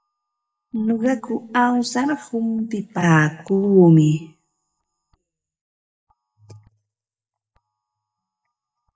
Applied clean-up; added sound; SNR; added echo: neural mask model DeepFilterNet 3.